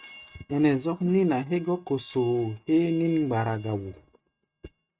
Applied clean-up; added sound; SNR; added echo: neural mask model RNNoise.